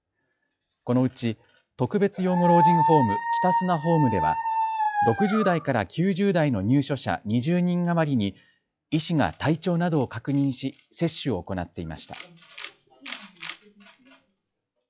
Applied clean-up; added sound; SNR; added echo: classical method log-MMSE.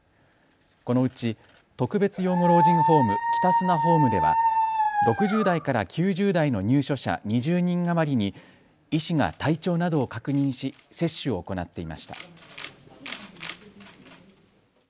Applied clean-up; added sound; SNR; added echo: none; Dog; -3 dB; none.